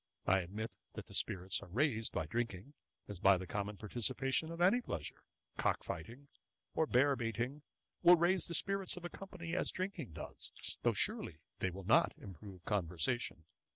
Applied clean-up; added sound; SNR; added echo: none; none; none; none.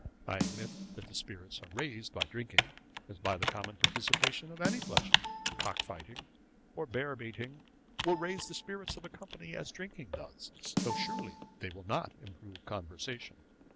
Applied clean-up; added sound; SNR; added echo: none; Snare drum + Computer keyboard; -3 dB; none.